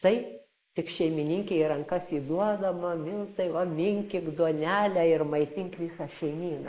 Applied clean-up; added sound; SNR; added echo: neural mask model Resemble Enhance denoiser.